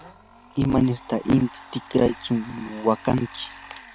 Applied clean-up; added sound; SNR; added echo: none; Domestic sounds, home sounds; 19 dB; none.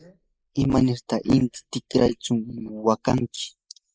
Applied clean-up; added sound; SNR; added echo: neural mask model Resemble Enhance denoiser.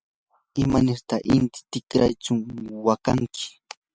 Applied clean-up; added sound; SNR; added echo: none; none; none; none.